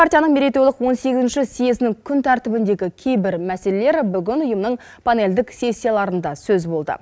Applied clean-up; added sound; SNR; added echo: none; none; none; none.